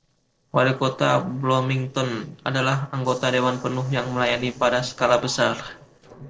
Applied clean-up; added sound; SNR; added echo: neural separator model SepFormer DNS4.